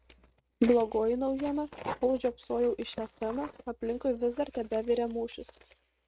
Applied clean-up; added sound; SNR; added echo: neural mask model RNNoise.